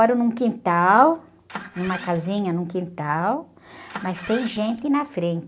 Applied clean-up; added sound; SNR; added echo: none; Engine starting; 16 dB; none.